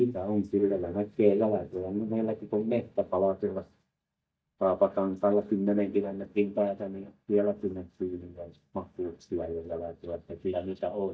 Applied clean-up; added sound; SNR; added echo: neural mask model DeepFilterNet 3.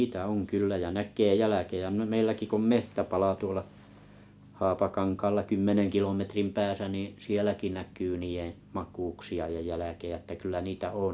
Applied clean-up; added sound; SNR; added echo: none; none; none; none.